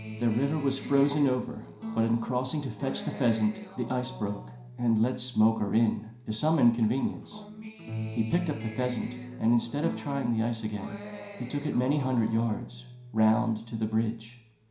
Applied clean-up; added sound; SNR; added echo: none; Acoustic guitar; 12 dB; reverberation time 0.5 s.